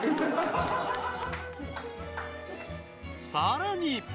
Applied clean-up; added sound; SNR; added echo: none; Harp; 18 dB; none.